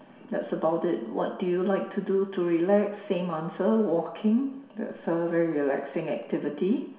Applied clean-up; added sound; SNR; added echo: none; none; none; reverberation time 0.7 s.